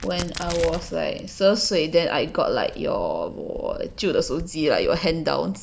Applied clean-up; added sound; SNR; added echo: none; Crack; 15 dB; none.